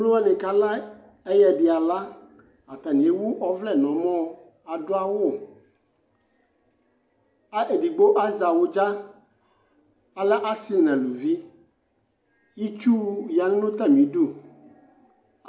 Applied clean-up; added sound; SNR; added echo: none; none; none; none.